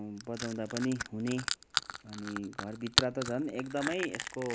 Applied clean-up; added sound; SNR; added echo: none; Crushing; 2 dB; none.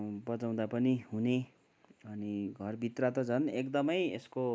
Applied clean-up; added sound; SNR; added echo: none; none; none; none.